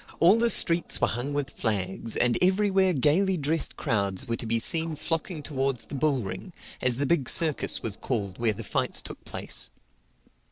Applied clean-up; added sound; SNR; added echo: neural separator model SepFormer DNS4.